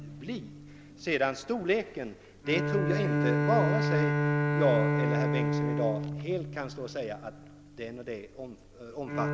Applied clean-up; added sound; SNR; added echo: none; Bowed string instrument; -2 dB; none.